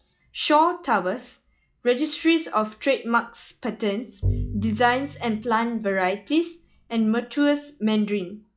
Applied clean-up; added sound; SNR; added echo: classical method log-MMSE.